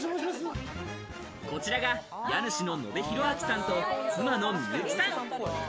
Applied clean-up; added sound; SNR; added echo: none; none; none; none.